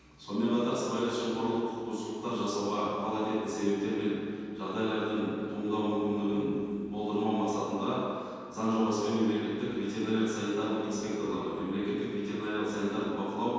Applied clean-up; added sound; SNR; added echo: none; none; none; reverberation time 2.1 s.